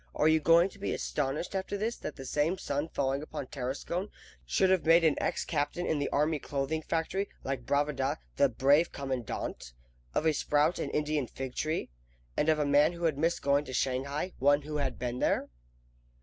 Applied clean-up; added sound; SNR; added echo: none; none; none; none.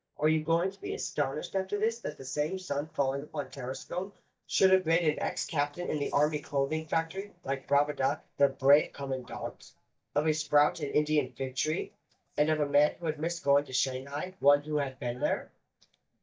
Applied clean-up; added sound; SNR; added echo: neural mask model DeepFilterNet 3.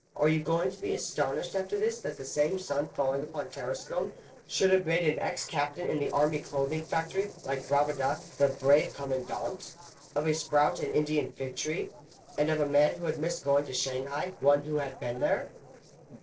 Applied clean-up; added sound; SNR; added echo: neural separator model SepFormer DNS4.